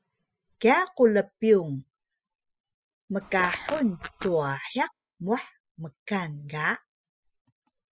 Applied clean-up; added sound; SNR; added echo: classical method spectral subtraction.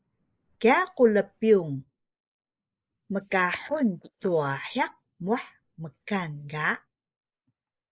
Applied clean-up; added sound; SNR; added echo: neural mask model Resemble Enhance denoiser.